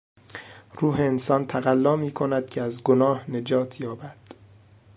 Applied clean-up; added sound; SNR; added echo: none; none; none; none.